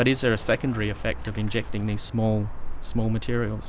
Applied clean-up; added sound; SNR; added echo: none; Bird; 5 dB; none.